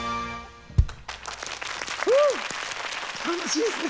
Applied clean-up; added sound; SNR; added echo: none; none; none; none.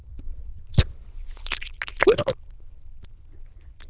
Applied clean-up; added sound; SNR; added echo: neural diffusion model UNIVERSE++.